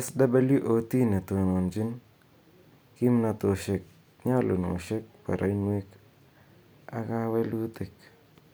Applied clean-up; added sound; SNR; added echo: none; none; none; none.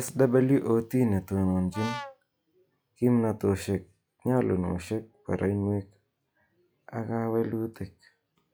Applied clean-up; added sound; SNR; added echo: classical method log-MMSE.